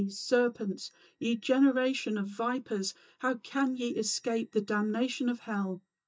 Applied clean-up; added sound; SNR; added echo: neural mask model DeepFilterNet 3.